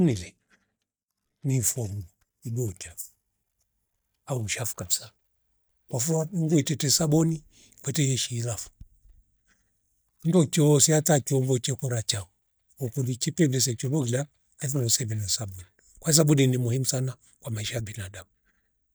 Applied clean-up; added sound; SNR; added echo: neural mask model DeepFilterNet 3.